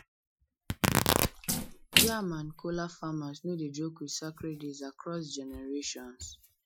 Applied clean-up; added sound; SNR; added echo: classical method Wiener filter.